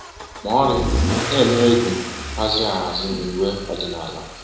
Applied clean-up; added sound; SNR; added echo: none; Engine starting / Accelerating, revving, vroom / Car; 5 dB; reverberation time 1.0 s.